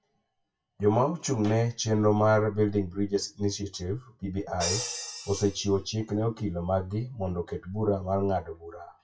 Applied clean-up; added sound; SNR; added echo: classical method WPE with log-MMSE.